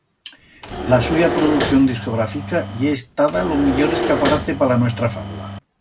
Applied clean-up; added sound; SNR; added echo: none; Engine / Mechanisms; 5 dB; none.